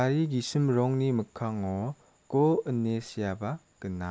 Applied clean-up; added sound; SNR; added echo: none; none; none; none.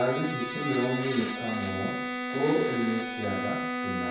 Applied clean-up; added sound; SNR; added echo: none; Bowed string instrument; 3 dB; reverberation time 0.7 s.